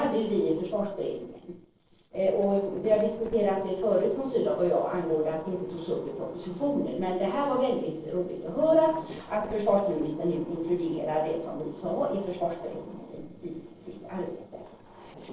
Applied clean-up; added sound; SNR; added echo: neural separator model SepFormer DNS4.